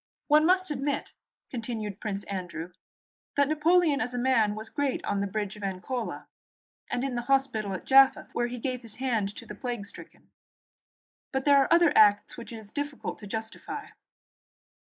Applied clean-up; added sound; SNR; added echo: neural mask model Resemble Enhance denoiser.